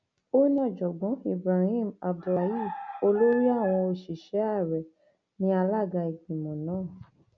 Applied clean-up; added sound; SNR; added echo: none; none; none; none.